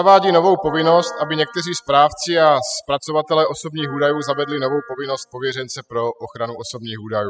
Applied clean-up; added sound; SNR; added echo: classical method spectral subtraction.